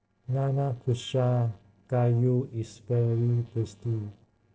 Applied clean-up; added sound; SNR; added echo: neural separator model SepFormer DNS4.